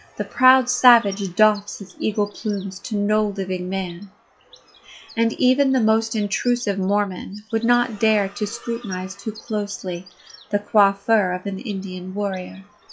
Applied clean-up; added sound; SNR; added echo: classical method log-MMSE.